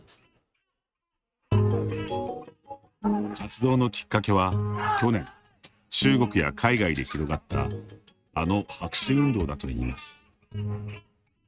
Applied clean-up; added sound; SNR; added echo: neural mask model RNNoise.